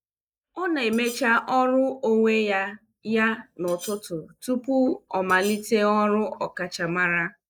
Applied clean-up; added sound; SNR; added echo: neural mask model Resemble Enhance denoiser.